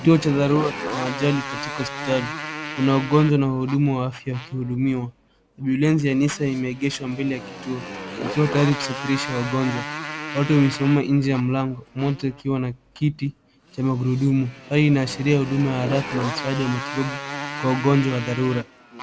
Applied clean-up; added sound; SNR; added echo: none; Motorcycle; 11 dB; none.